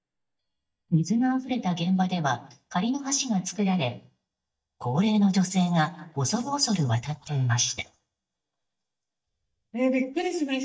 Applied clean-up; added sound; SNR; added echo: neural mask model DeepFilterNet 3.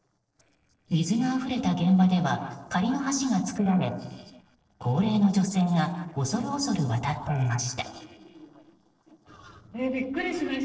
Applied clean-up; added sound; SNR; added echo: neural separator model SepFormer DNS4.